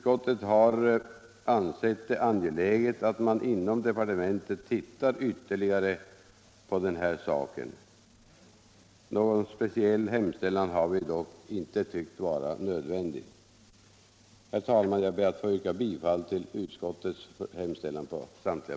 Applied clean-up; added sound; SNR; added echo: none; none; none; none.